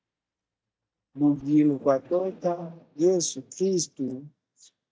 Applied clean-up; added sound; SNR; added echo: neural mask model DeepFilterNet 3.